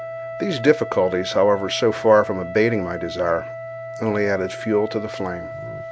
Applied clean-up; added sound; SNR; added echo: none; Wind instrument, woodwind instrument; 11 dB; none.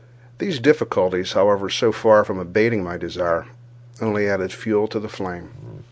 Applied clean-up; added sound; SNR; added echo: none; none; none; none.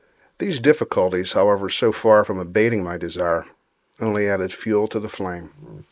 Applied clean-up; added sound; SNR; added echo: neural mask model Resemble Enhance denoiser.